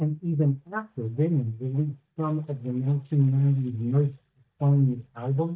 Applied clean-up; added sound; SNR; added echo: neural mask model DeepFilterNet 3.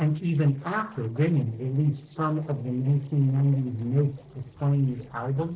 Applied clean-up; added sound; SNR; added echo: neural separator model SepFormer DNS4.